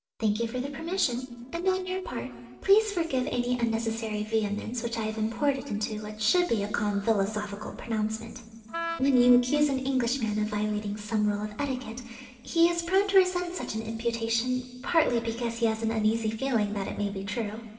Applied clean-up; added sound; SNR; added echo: neural separator model SepFormer DNS4.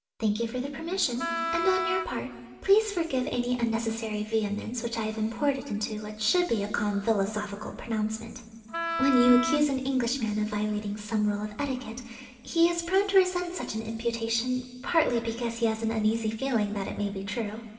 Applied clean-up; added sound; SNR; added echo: none; Wind instrument, woodwind instrument; 4 dB; reverberation time 2.6 s.